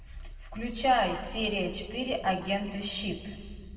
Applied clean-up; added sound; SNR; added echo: none; none; none; reverberation time 1.7 s.